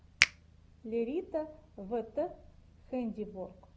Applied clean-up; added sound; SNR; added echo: none; Finger snapping; -1 dB; none.